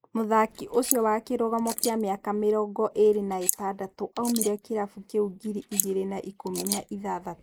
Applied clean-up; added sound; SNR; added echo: neural mask model Resemble Enhance denoiser.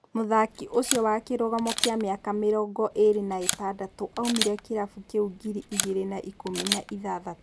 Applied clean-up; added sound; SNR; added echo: none; Camera; 7 dB; none.